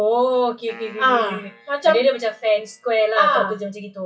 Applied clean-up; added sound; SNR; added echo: classical method WPE with log-MMSE.